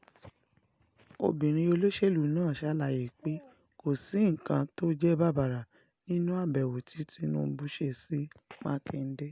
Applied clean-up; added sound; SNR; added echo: none; none; none; none.